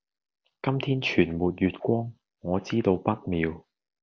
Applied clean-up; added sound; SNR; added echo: none; none; none; none.